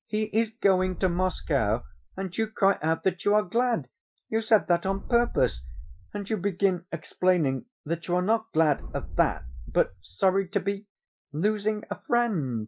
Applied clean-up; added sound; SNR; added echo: classical method Wiener filter.